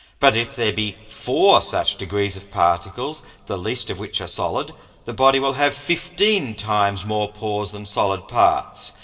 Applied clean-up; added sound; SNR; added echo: none; none; none; reverberation time 2.7 s.